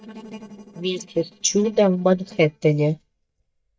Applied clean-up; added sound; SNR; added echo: neural mask model DeepFilterNet 3.